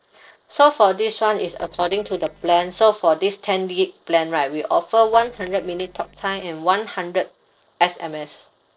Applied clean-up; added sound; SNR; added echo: neural separator model SepFormer DNS4.